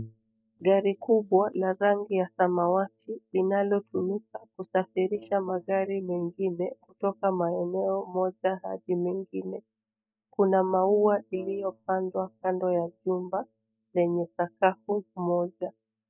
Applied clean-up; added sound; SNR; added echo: neural mask model DeepFilterNet 3.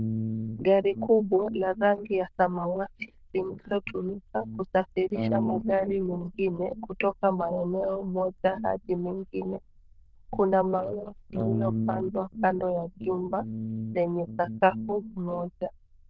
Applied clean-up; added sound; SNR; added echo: neural diffusion model UNIVERSE++.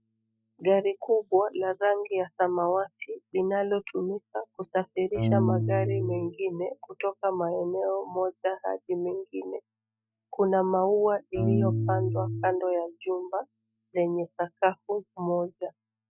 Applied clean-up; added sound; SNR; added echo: classical method Wiener filter.